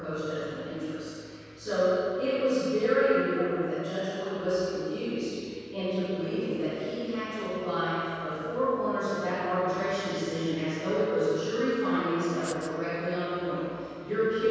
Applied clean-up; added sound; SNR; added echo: none; Writing; 17 dB; reverberation time 2.2 s.